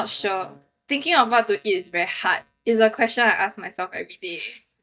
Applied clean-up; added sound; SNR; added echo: neural mask model DeepFilterNet 3.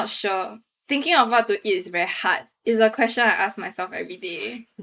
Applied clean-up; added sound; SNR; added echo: neural mask model Resemble Enhance denoiser.